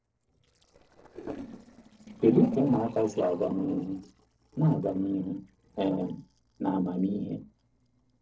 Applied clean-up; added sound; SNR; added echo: neural separator model SepFormer DNS4.